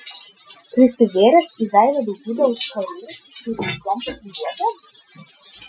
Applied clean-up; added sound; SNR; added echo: classical method Wiener filter.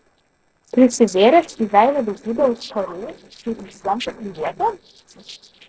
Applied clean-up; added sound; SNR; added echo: neural separator model SepFormer DNS4.